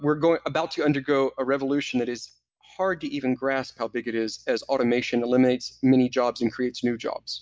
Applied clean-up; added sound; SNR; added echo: none; none; none; none.